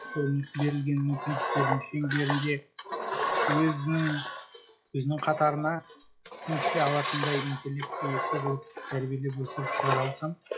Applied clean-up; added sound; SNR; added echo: classical method log-MMSE.